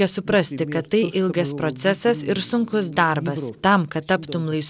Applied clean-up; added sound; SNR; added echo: none; none; none; none.